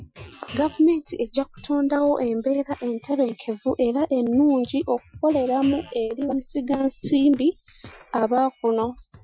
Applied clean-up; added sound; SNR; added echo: classical method Wiener filter.